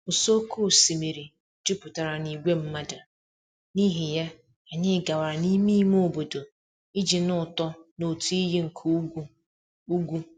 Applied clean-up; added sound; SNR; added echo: none; none; none; none.